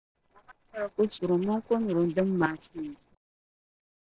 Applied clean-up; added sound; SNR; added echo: neural separator model SepFormer DNS4.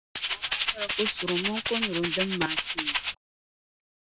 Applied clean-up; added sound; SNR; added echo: none; Rattle (instrument); -3 dB; none.